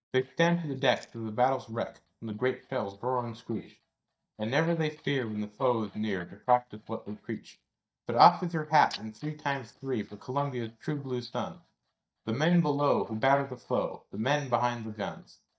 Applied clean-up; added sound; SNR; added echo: neural mask model DeepFilterNet 3.